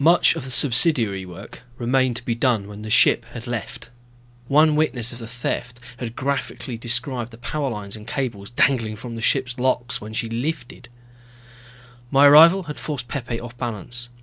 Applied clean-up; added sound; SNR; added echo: none; none; none; none.